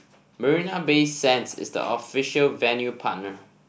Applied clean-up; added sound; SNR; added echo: none; none; none; none.